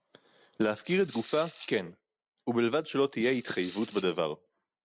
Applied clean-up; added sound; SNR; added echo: none; Rattle / Rattle (instrument); 19 dB; none.